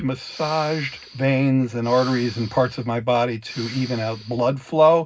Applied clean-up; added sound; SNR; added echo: none; Respiratory sounds; 19 dB; reverberation time 0.4 s.